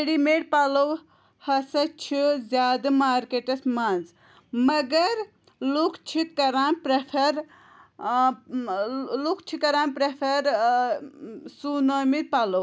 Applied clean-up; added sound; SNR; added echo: none; none; none; none.